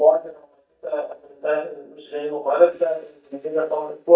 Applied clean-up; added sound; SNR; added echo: neural mask model DeepFilterNet 3.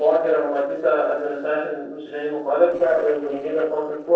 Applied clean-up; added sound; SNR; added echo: neural separator model SepFormer DNS4.